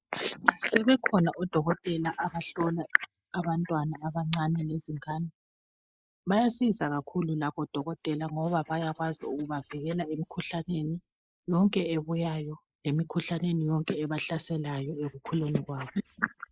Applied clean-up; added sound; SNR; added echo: neural mask model Resemble Enhance denoiser.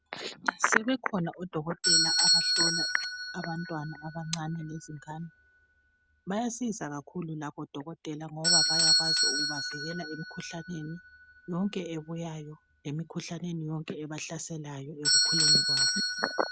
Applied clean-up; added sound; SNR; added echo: none; Bell / Doorbell; -4 dB; none.